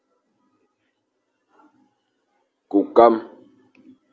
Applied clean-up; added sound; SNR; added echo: none; none; none; none.